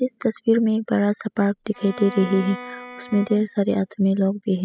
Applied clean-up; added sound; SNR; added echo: classical method spectral subtraction.